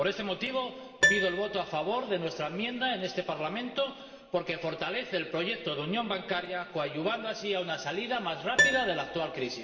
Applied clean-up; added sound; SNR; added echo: none; Piano; 4 dB; reverberation time 2.8 s.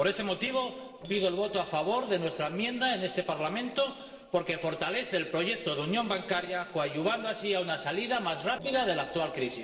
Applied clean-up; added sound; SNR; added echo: neural separator model SepFormer DNS4.